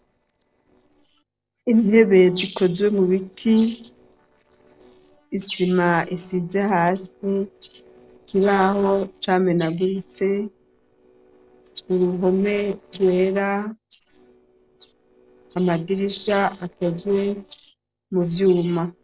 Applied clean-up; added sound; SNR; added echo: neural separator model SepFormer DNS4.